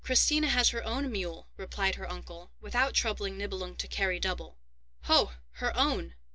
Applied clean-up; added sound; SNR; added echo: none; none; none; none.